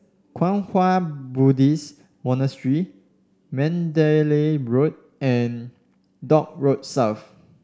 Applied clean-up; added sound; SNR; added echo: none; none; none; none.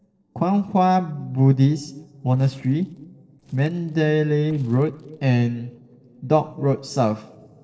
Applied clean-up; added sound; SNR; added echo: neural separator model SepFormer DNS4.